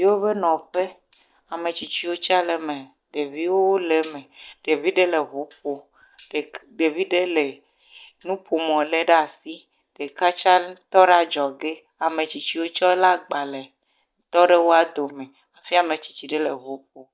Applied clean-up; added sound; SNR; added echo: neural mask model DeepFilterNet 3.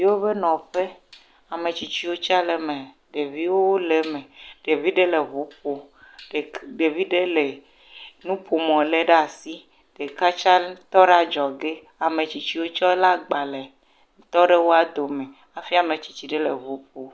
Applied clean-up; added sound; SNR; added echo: none; none; none; none.